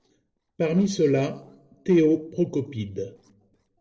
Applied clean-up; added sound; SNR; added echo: neural separator model SepFormer DNS4.